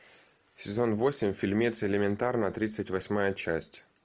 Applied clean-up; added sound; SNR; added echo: none; none; none; none.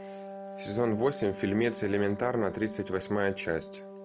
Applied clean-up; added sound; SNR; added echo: none; Wind instrument, woodwind instrument; 12 dB; none.